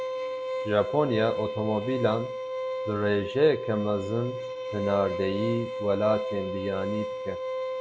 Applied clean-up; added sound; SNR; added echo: none; Bowed string instrument; 4 dB; none.